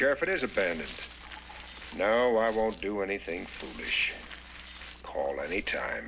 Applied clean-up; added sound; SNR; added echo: none; Glass; 12 dB; reverberation time 0.4 s.